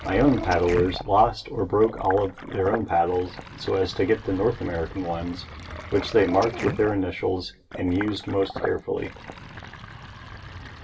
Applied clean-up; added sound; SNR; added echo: none; Sink (filling or washing); 11 dB; reverberation time 0.2 s.